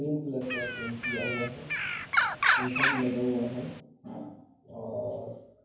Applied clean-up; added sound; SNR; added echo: none; Bird; -4 dB; reverberation time 0.9 s.